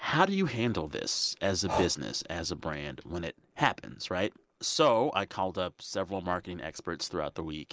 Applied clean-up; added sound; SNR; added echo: neural mask model Resemble Enhance denoiser.